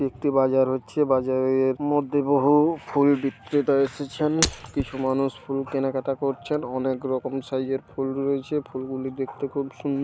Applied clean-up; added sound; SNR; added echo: none; Shatter; 7 dB; none.